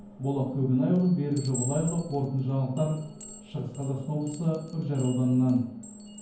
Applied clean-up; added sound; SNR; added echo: none; Chime; 16 dB; reverberation time 0.9 s.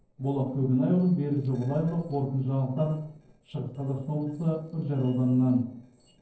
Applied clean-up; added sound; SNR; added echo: neural separator model SepFormer DNS4.